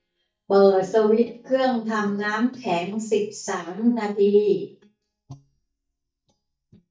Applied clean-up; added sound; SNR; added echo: neural mask model DeepFilterNet 3.